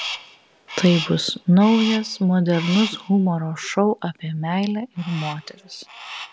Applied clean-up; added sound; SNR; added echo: none; Crow; 13 dB; none.